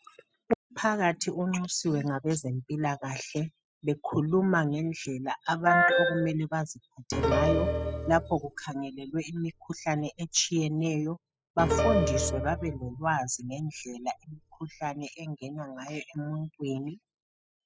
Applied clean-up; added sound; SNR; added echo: classical method spectral subtraction.